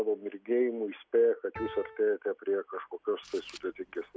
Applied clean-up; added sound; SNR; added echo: none; Piano; 11 dB; none.